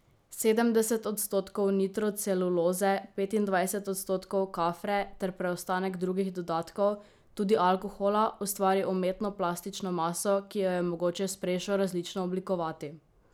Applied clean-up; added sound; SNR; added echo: none; none; none; none.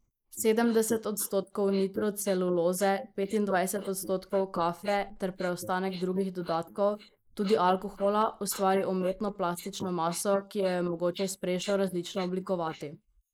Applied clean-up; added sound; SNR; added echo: neural mask model Resemble Enhance denoiser.